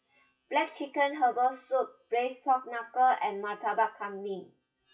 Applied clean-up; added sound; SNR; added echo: classical method WPE with log-MMSE.